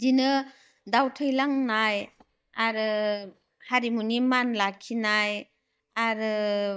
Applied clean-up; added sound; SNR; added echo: neural mask model DeepFilterNet 3.